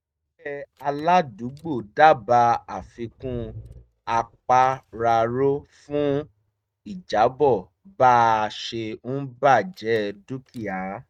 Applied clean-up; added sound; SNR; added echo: neural mask model RNNoise.